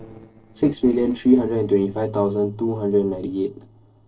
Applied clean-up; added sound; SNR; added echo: neural separator model SepFormer DNS4.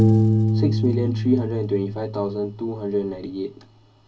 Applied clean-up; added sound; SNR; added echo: none; Piano; -3 dB; reverberation time 0.2 s.